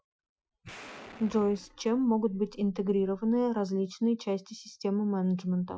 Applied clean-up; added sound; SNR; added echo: classical method Wiener filter.